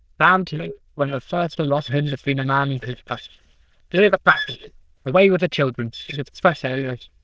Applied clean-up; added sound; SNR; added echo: neural diffusion model UNIVERSE++.